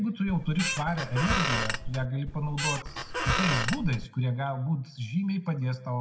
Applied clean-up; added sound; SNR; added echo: none; Squeak; 1 dB; reverberation time 0.7 s.